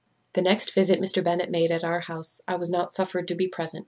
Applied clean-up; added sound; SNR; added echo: none; none; none; none.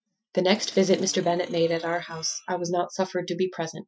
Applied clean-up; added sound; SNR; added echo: classical method Wiener filter.